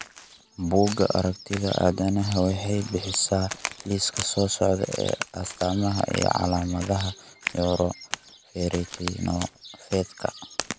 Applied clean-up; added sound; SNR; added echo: none; Crack; 12 dB; none.